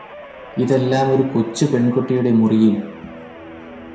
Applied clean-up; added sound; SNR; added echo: none; Guitar; 18 dB; reverberation time 0.6 s.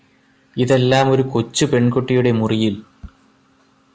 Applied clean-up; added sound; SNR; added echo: none; none; none; none.